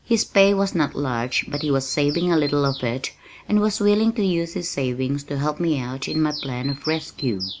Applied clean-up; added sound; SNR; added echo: none; Bird vocalization, bird call, bird song; 16 dB; none.